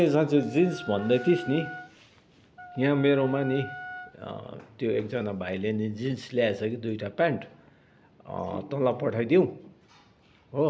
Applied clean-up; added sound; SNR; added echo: none; Wind instrument, woodwind instrument; 14 dB; none.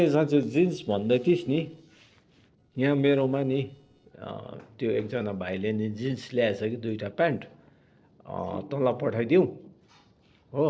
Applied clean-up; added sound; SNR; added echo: neural separator model SepFormer DNS4.